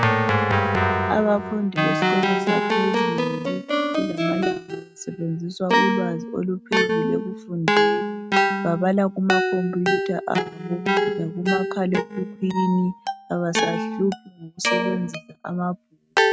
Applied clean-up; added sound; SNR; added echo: neural mask model RNNoise.